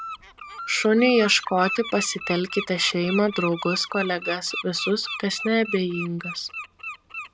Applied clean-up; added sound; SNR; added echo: none; Bird; 10 dB; none.